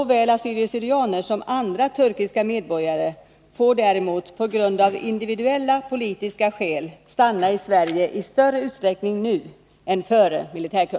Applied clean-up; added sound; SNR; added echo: none; none; none; none.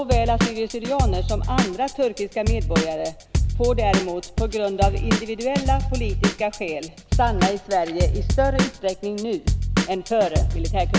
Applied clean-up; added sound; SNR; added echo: none; Drum / Drum kit; -2 dB; none.